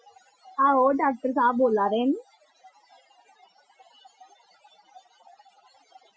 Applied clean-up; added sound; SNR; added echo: classical method Wiener filter.